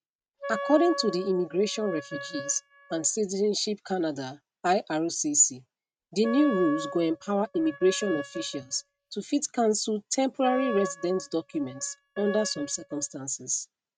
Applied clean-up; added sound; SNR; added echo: neural mask model RNNoise.